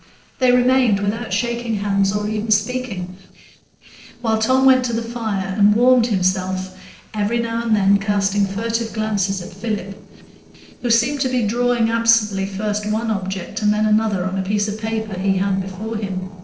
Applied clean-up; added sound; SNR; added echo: neural separator model SepFormer DNS4.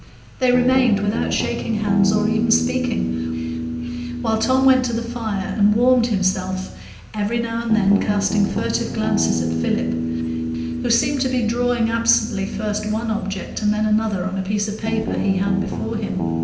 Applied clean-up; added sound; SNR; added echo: none; Guitar; 4 dB; reverberation time 0.8 s.